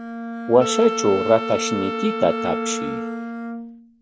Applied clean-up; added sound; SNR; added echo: none; Bowed string instrument + Wind instrument, woodwind instrument; 5 dB; none.